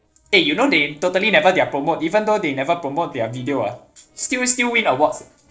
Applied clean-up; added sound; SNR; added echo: neural separator model SepFormer DNS4.